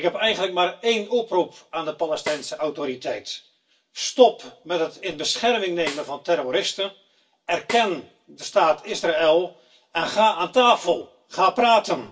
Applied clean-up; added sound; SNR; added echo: none; Snare drum; 16 dB; reverberation time 0.2 s.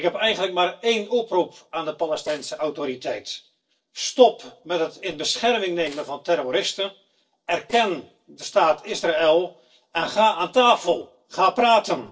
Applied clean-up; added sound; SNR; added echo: neural separator model SepFormer DNS4.